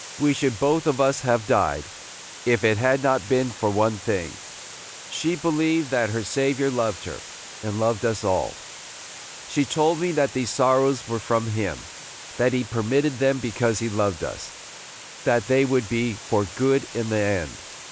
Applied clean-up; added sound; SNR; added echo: none; Water; 15 dB; none.